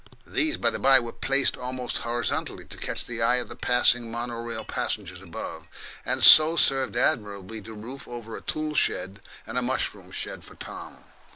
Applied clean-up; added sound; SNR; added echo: none; Chink, clink; 16 dB; none.